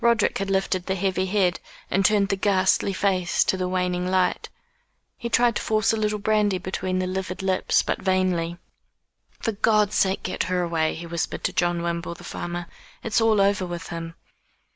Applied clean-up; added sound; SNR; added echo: none; none; none; none.